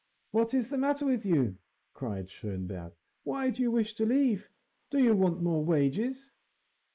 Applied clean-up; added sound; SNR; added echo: neural mask model Resemble Enhance denoiser.